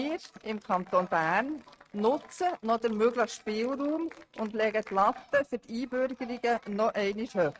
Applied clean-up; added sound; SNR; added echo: neural mask model RNNoise.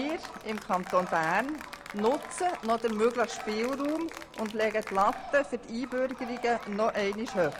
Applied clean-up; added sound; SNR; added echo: none; Bird + Applause / Cheering; 13 dB; none.